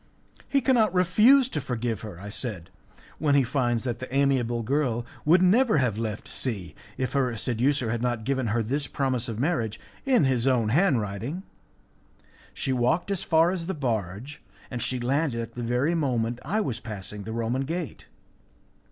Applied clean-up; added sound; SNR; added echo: none; none; none; none.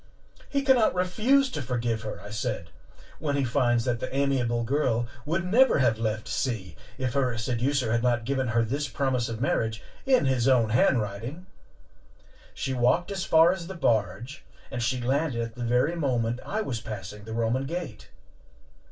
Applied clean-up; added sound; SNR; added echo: none; none; none; reverberation time 0.2 s.